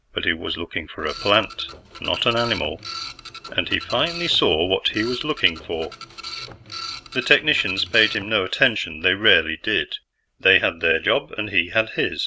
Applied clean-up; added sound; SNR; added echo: none; Printer; 13 dB; none.